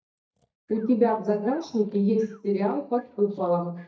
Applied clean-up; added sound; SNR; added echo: neural mask model DeepFilterNet 3.